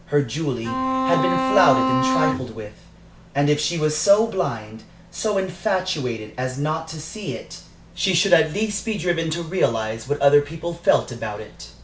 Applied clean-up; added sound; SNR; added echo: none; Bowed string instrument; -1 dB; none.